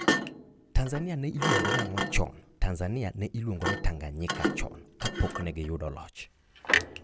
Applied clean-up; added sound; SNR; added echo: none; Thump, thud; 1 dB; none.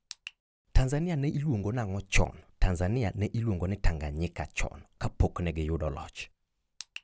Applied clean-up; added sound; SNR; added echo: none; none; none; none.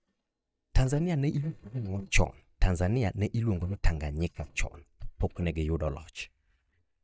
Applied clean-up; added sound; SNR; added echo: neural mask model DeepFilterNet 3.